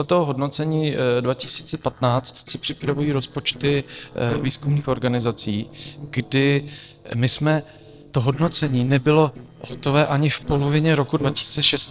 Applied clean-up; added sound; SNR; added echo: neural separator model SepFormer DNS4.